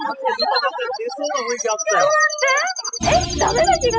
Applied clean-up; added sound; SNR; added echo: classical method spectral subtraction.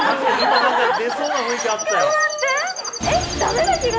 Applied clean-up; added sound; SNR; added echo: none; Chirp, tweet; 12 dB; none.